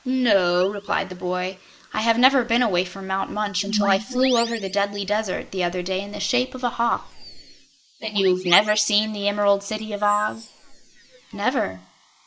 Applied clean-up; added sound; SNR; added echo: neural mask model Resemble Enhance denoiser.